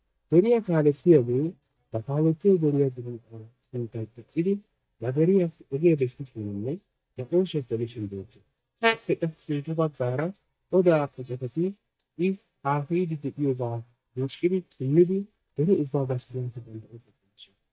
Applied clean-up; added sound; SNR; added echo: neural mask model DeepFilterNet 3.